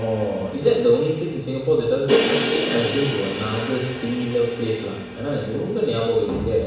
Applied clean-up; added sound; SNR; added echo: none; Crash cymbal; 6 dB; reverberation time 1.1 s.